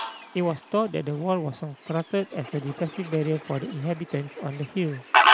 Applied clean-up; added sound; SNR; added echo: none; Fowl; 0 dB; none.